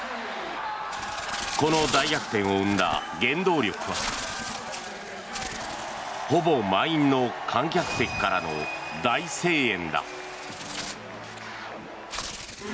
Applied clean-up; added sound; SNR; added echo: none; Bird; 11 dB; none.